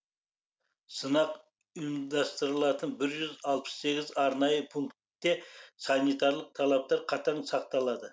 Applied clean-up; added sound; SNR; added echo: none; none; none; none.